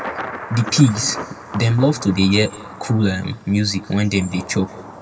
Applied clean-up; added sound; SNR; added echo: none; Thunder; 14 dB; reverberation time 1.1 s.